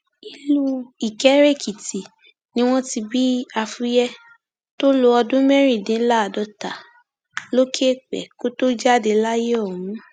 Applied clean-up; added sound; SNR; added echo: none; none; none; none.